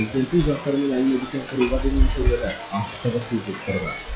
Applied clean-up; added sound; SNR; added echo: classical method log-MMSE.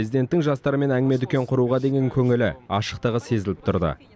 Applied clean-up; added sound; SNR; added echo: none; none; none; none.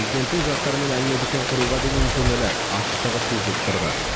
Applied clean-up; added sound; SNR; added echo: none; Rain; -2 dB; none.